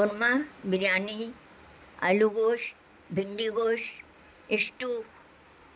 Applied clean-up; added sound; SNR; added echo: none; none; none; none.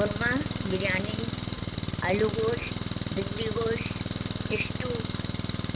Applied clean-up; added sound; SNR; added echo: none; Engine; 0 dB; none.